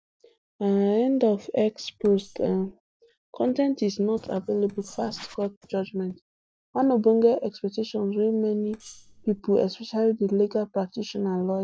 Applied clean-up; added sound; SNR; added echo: neural separator model SepFormer DNS4.